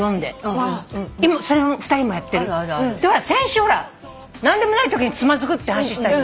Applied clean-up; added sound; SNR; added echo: none; none; none; none.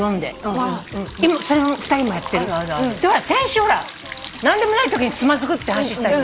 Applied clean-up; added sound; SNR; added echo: none; Liquid; 17 dB; none.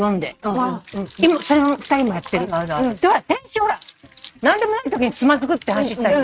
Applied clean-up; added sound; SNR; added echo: neural mask model RNNoise.